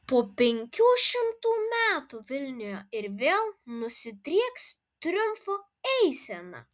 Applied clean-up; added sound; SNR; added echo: none; none; none; none.